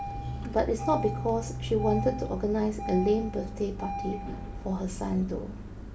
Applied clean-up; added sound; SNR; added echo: none; Engine starting; 6 dB; none.